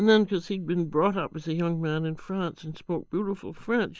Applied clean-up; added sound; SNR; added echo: neural mask model DeepFilterNet 3.